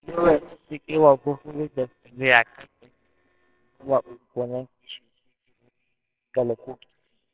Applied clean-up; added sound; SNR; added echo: neural separator model SepFormer WHAMR!.